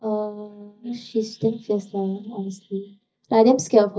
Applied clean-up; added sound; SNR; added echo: neural mask model DeepFilterNet 3.